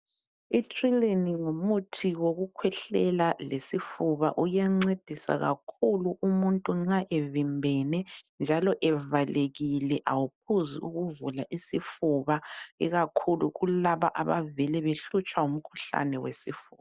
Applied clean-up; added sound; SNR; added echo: none; none; none; none.